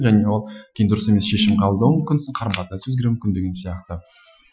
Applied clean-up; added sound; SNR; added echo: classical method Wiener filter.